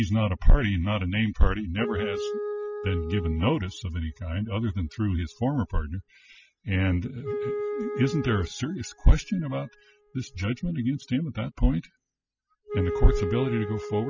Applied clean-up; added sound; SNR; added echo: classical method spectral subtraction.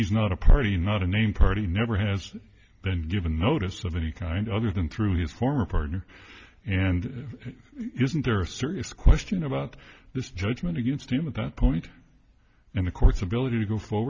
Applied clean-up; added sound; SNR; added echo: none; none; none; none.